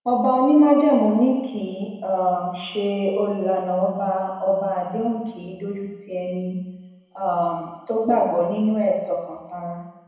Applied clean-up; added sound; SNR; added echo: none; none; none; reverberation time 1.0 s.